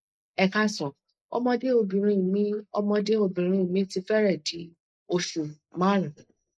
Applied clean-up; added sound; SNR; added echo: neural mask model Resemble Enhance denoiser.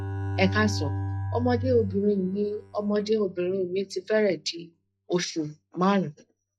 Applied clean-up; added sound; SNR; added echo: classical method log-MMSE.